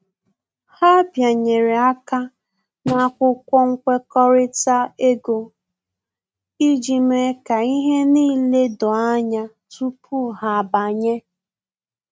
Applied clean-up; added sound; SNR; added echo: neural mask model RNNoise.